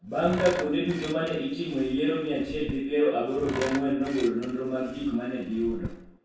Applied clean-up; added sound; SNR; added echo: none; Tools; 13 dB; reverberation time 0.7 s.